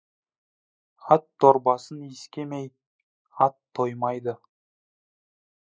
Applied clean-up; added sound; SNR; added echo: neural mask model Resemble Enhance denoiser.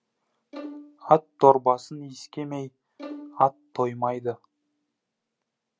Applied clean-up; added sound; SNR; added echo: none; Bowed string instrument; 19 dB; none.